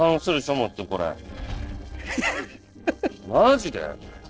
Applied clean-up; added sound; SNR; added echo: neural separator model SepFormer DNS4.